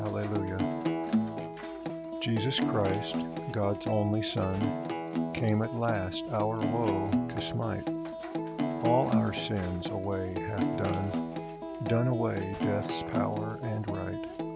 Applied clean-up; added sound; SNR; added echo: none; Acoustic guitar; 1 dB; none.